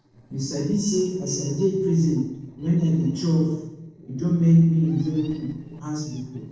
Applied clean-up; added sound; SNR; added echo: neural separator model SepFormer DNS4.